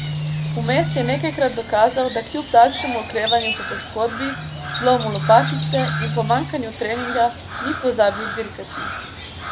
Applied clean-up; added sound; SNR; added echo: none; Crow; 6 dB; none.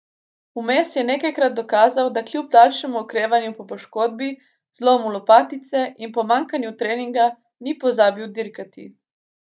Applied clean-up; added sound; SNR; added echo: none; none; none; none.